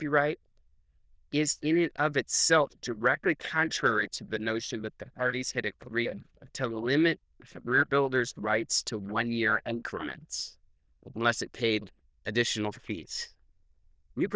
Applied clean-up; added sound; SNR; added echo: neural diffusion model UNIVERSE++.